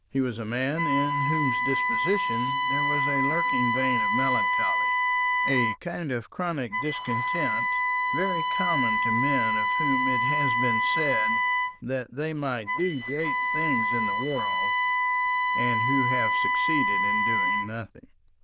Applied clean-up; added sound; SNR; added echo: neural diffusion model UNIVERSE++.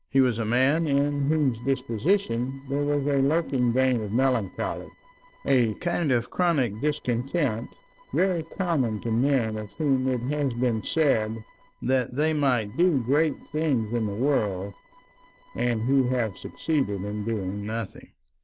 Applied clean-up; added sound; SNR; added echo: neural separator model SepFormer DNS4.